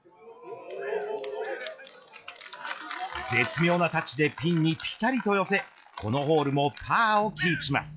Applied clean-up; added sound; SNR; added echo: classical method log-MMSE.